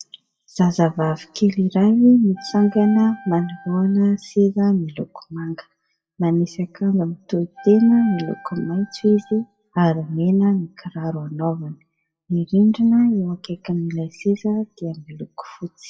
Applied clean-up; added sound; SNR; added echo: classical method WPE with log-MMSE.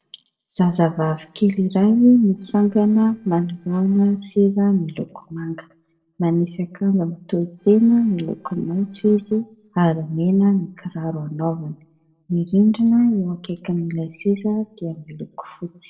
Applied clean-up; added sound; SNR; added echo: neural separator model SepFormer DNS4.